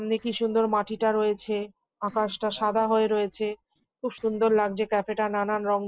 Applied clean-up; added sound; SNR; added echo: neural separator model SepFormer DNS4.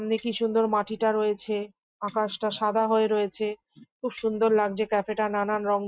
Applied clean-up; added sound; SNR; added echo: neural mask model DeepFilterNet 3.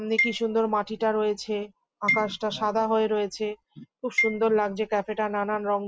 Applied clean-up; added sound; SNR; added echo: none; Marimba, xylophone; 6 dB; none.